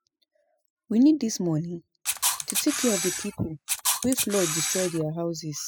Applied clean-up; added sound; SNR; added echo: classical method spectral subtraction.